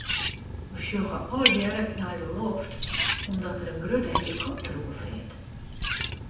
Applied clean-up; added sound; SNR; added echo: none; Liquid; -2 dB; reverberation time 0.9 s.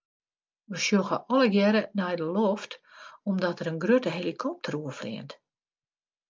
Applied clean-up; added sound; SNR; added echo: none; none; none; none.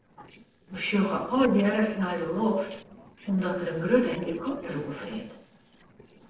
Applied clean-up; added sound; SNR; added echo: neural separator model SepFormer DNS4.